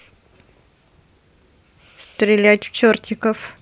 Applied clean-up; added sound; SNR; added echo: none; none; none; none.